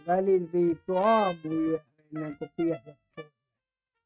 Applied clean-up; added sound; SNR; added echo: neural mask model RNNoise.